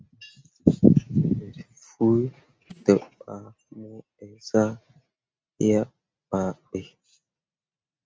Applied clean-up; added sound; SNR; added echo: neural mask model RNNoise.